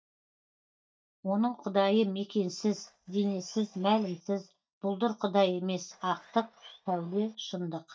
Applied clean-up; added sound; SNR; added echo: neural mask model DeepFilterNet 3.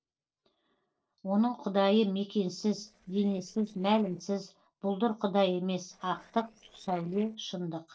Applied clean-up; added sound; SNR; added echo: neural separator model SepFormer DNS4.